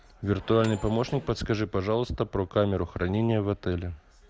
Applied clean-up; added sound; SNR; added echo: none; Microwave oven; 18 dB; none.